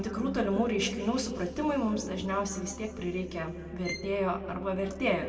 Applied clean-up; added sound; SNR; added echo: none; Bowed string instrument; 14 dB; reverberation time 2.0 s.